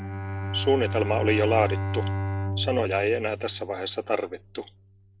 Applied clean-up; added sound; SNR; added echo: none; Bowed string instrument; 4 dB; none.